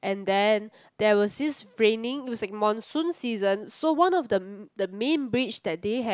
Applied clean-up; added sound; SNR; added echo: none; none; none; none.